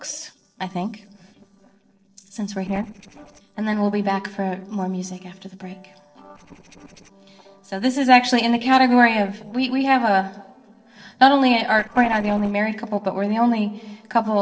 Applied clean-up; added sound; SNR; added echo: neural separator model SepFormer DNS4.